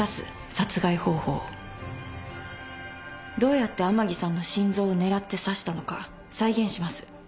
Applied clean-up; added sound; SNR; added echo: none; none; none; none.